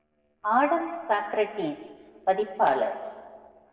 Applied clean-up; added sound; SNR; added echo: neural separator model SepFormer DNS4.